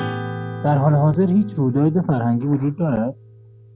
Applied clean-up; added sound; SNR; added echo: none; Acoustic guitar / Strum; 12 dB; none.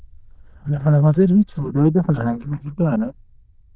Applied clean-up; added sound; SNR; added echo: neural diffusion model UNIVERSE++.